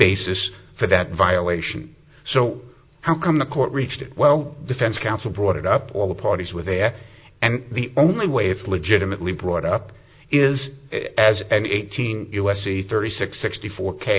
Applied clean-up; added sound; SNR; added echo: none; none; none; none.